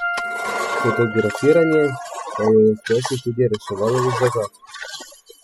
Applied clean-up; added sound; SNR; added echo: classical method spectral subtraction.